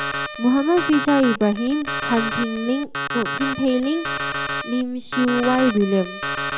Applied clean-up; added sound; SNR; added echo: none; Alarm; 3 dB; none.